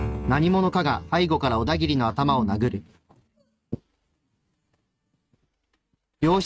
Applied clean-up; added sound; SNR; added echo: neural mask model RNNoise.